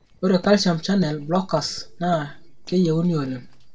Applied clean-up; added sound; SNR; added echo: neural separator model SepFormer DNS4.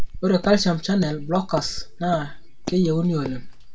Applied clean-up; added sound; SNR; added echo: none; Walk, footsteps; 7 dB; reverberation time 0.2 s.